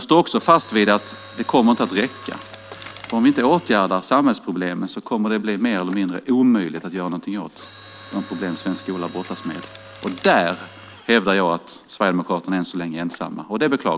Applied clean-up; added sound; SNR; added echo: none; Mechanisms; 19 dB; none.